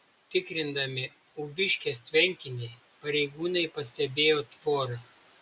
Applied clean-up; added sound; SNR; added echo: none; none; none; none.